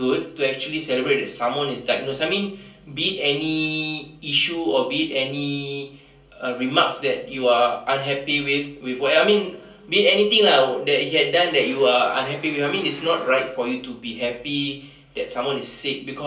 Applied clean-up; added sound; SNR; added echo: none; Domestic sounds, home sounds; 19 dB; reverberation time 0.2 s.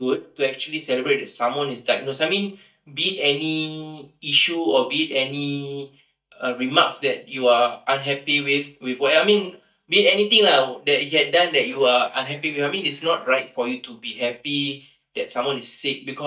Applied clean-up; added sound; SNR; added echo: neural mask model DeepFilterNet 3.